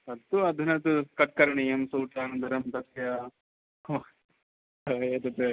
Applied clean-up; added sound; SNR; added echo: none; none; none; none.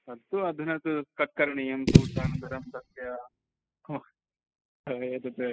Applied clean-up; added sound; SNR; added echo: classical method spectral subtraction.